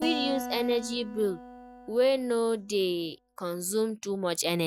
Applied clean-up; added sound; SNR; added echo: none; Acoustic guitar; 11 dB; none.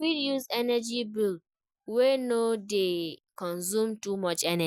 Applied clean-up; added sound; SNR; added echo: none; none; none; none.